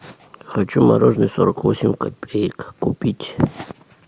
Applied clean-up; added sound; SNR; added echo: none; none; none; none.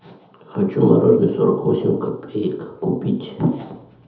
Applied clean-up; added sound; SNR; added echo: none; none; none; reverberation time 0.7 s.